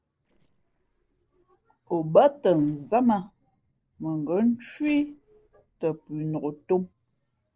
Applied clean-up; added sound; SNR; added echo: neural separator model SepFormer DNS4.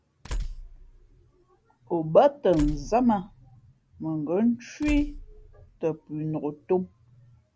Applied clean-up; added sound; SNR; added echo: none; Tools; 11 dB; none.